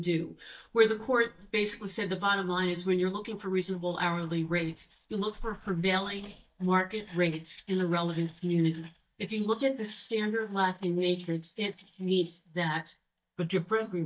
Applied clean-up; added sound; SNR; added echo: neural mask model DeepFilterNet 3.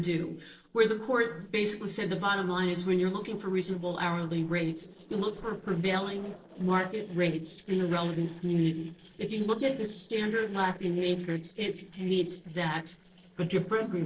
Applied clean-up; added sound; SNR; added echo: neural separator model SepFormer DNS4.